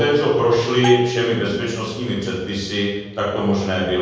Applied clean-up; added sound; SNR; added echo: none; Bell; 13 dB; reverberation time 1.3 s.